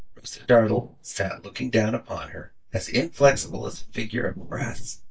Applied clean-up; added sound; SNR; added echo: neural mask model DeepFilterNet 3.